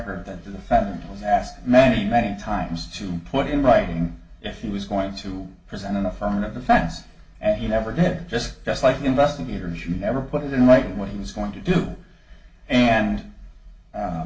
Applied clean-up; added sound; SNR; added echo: none; none; none; reverberation time 0.2 s.